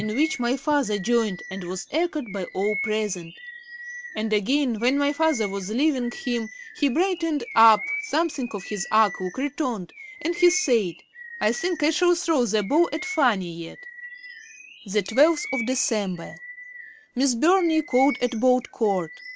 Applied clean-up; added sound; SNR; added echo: none; Bird vocalization, bird call, bird song; 14 dB; none.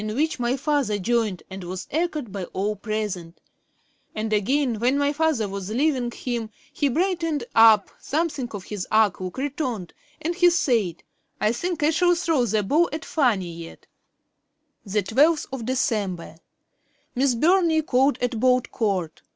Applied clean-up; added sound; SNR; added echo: none; none; none; none.